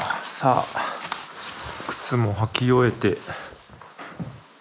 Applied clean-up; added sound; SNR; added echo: none; Rattle; 19 dB; none.